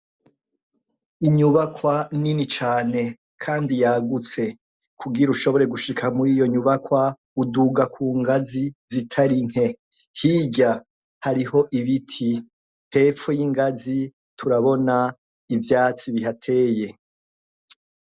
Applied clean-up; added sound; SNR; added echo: none; none; none; none.